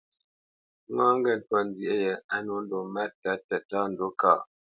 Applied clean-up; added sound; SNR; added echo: none; none; none; none.